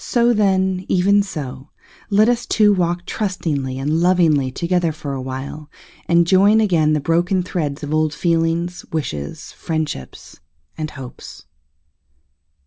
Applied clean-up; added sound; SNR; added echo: none; none; none; none.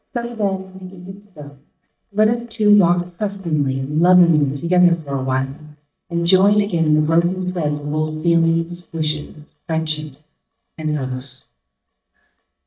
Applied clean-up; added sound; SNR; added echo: neural mask model DeepFilterNet 3.